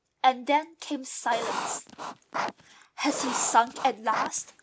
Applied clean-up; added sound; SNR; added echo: none; Writing; 6 dB; none.